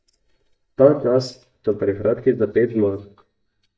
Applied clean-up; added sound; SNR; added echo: neural mask model DeepFilterNet 3.